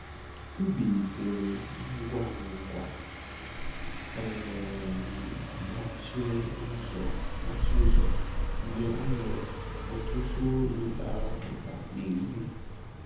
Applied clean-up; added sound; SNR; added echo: none; Car passing by; -3 dB; reverberation time 0.8 s.